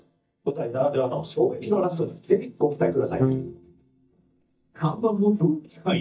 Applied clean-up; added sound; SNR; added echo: neural mask model DeepFilterNet 3.